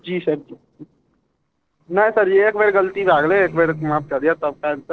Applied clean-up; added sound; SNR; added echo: neural separator model SepFormer DNS4.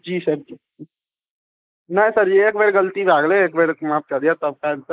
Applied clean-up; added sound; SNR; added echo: neural mask model Resemble Enhance denoiser.